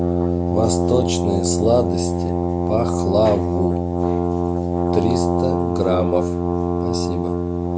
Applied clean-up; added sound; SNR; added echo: none; Brass instrument; -4 dB; none.